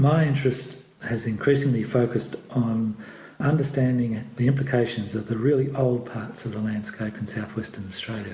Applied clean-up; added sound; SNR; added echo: none; none; none; none.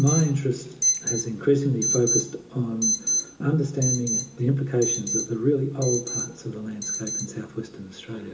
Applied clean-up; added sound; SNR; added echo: none; Alarm; 4 dB; reverberation time 0.2 s.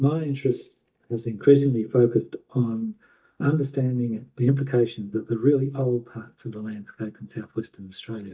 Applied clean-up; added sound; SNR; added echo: neural mask model DeepFilterNet 3.